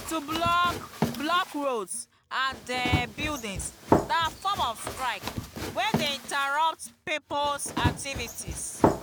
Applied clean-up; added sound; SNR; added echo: none; Run; 2 dB; none.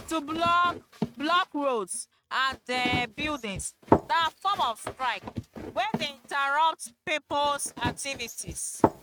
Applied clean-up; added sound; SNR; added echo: neural mask model RNNoise.